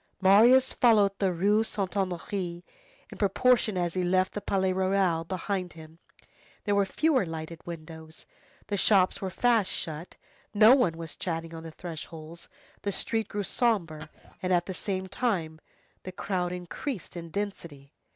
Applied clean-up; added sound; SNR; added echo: none; Glass; 17 dB; none.